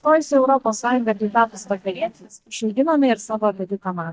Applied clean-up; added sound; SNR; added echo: neural mask model DeepFilterNet 3.